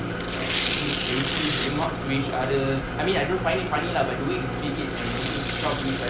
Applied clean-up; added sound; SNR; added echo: none; Tearing + Idling; -1 dB; none.